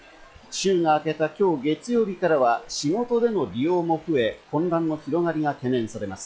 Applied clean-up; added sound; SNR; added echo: classical method log-MMSE.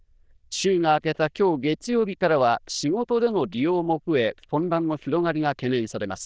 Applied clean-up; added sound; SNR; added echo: neural diffusion model UNIVERSE++.